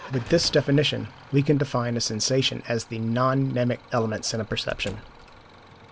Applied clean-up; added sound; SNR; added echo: none; Squeak / Slam / Wood + Idling / Engine starting; 20 dB; none.